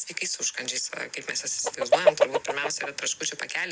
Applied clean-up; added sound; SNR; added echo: none; Chicken, rooster; -5 dB; none.